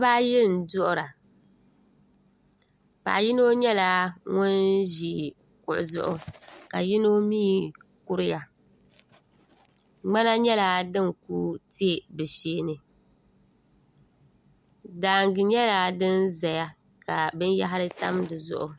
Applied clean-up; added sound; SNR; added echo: none; none; none; none.